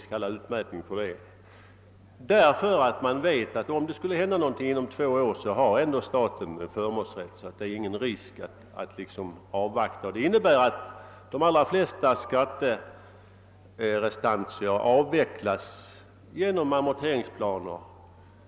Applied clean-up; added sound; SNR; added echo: none; none; none; none.